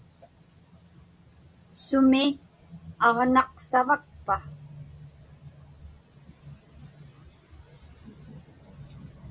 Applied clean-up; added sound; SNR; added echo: none; none; none; none.